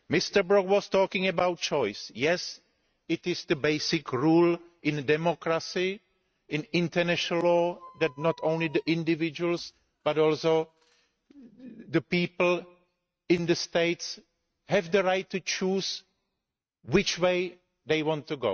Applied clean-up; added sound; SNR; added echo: neural mask model RNNoise.